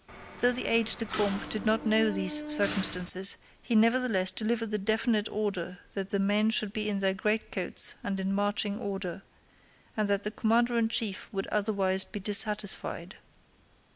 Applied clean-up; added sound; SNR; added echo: none; Mechanisms; 8 dB; none.